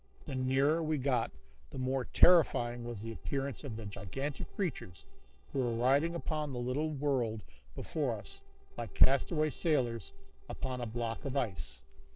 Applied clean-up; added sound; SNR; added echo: neural separator model SepFormer DNS4.